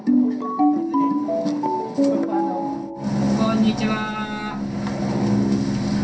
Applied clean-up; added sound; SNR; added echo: none; none; none; reverberation time 0.3 s.